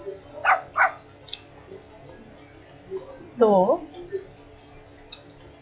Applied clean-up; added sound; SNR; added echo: classical method log-MMSE.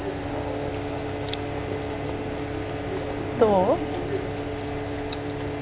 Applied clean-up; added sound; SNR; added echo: none; none; none; none.